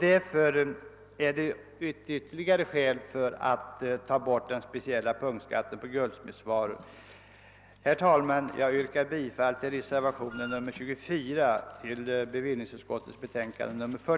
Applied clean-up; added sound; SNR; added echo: none; Wind instrument, woodwind instrument; 12 dB; none.